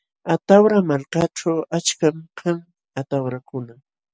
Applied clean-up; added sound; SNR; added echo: none; none; none; none.